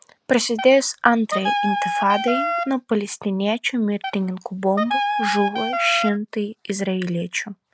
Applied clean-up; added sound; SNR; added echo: none; Wind instrument, woodwind instrument; 2 dB; none.